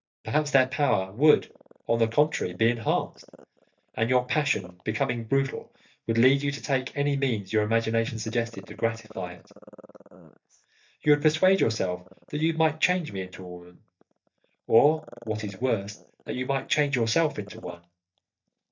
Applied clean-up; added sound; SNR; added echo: neural mask model DeepFilterNet 3.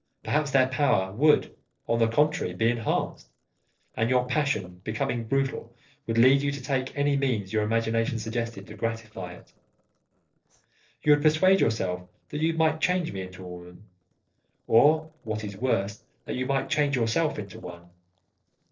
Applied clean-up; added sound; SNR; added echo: neural separator model SepFormer DNS4.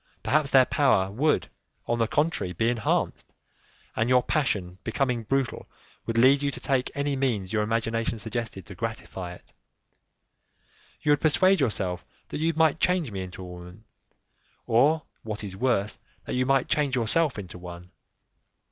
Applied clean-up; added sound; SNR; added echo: none; none; none; none.